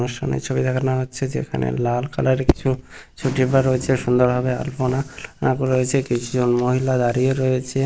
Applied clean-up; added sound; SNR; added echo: none; none; none; none.